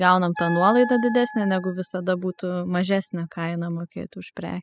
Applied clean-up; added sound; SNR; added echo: classical method spectral subtraction.